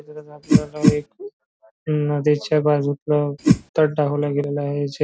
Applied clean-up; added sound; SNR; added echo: none; Whoosh, swoosh, swish; -5 dB; none.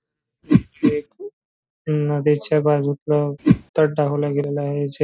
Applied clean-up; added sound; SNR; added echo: neural mask model Resemble Enhance denoiser.